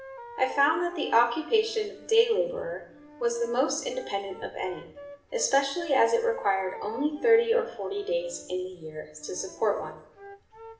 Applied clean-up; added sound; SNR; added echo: none; Wind instrument, woodwind instrument; 18 dB; reverberation time 0.7 s.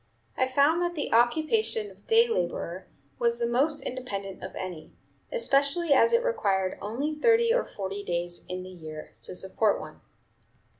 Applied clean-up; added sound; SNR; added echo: none; none; none; none.